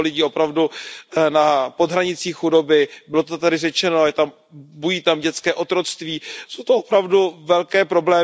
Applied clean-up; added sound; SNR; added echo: none; none; none; none.